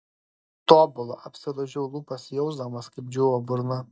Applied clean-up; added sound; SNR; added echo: neural mask model DeepFilterNet 3.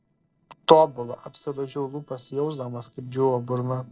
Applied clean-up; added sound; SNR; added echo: neural separator model SepFormer DNS4.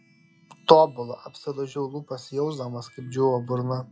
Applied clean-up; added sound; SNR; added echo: classical method log-MMSE.